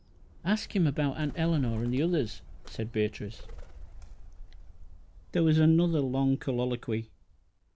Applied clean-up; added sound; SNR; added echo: none; Bird; 13 dB; none.